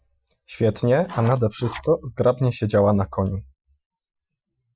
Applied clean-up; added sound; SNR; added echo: classical method Wiener filter.